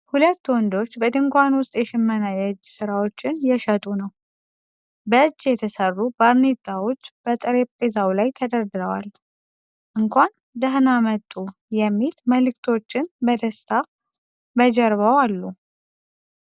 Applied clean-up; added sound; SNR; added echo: none; none; none; none.